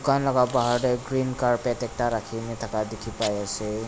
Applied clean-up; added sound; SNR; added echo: none; Packing tape, duct tape; 19 dB; none.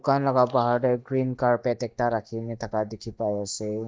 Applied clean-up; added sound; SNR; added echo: neural mask model DeepFilterNet 3.